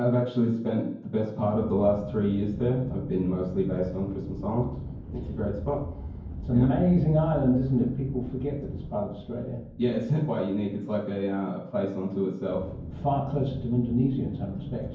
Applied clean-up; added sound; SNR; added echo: none; Aircraft; 12 dB; reverberation time 0.9 s.